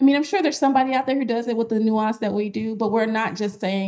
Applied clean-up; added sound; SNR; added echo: neural mask model DeepFilterNet 3.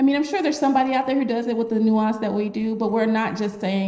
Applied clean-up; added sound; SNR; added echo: neural separator model SepFormer DNS4.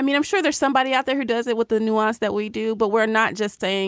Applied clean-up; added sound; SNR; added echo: none; none; none; none.